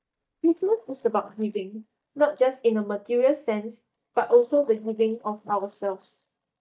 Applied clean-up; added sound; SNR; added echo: neural mask model DeepFilterNet 3.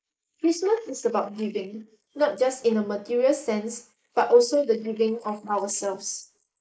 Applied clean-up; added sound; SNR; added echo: neural mask model Resemble Enhance denoiser.